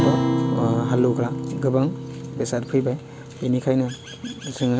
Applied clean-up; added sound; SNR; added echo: none; Acoustic guitar; 3 dB; none.